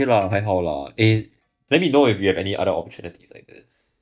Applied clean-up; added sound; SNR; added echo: neural mask model DeepFilterNet 3.